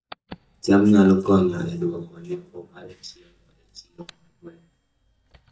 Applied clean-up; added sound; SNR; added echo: neural mask model DeepFilterNet 3.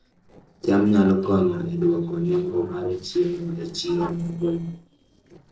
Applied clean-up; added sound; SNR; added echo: neural separator model SepFormer DNS4.